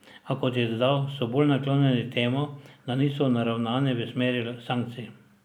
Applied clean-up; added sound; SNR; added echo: none; none; none; none.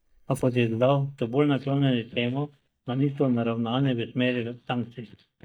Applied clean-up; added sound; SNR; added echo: neural mask model DeepFilterNet 3.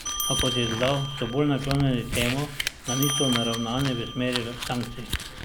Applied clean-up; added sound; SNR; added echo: none; Crumpling, crinkling + Bell; 4 dB; none.